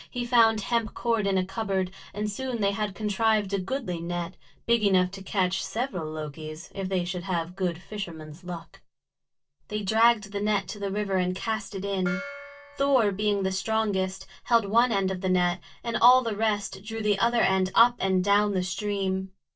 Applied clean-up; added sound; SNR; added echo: neural separator model SepFormer DNS4.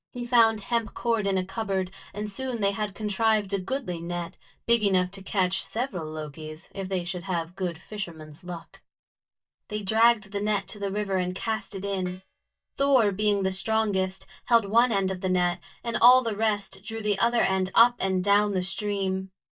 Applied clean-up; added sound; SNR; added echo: neural mask model DeepFilterNet 3.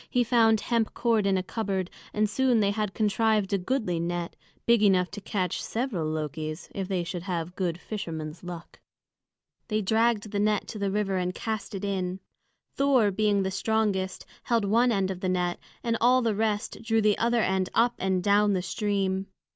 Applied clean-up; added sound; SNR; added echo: none; none; none; none.